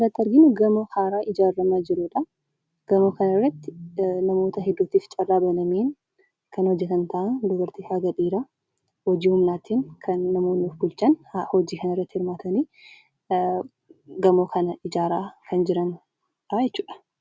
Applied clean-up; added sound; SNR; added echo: none; none; none; none.